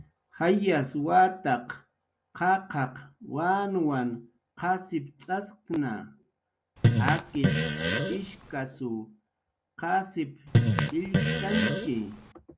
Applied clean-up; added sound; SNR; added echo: none; Fart; -3 dB; none.